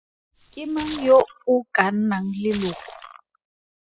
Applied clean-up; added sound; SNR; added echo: classical method spectral subtraction.